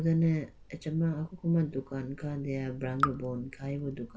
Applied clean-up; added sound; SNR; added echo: none; Raindrop / Drip; 10 dB; reverberation time 0.2 s.